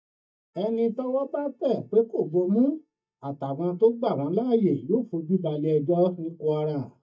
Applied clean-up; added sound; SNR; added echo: neural mask model DeepFilterNet 3.